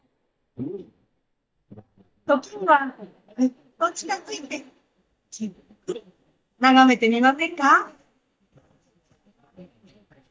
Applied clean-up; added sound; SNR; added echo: neural mask model DeepFilterNet 3.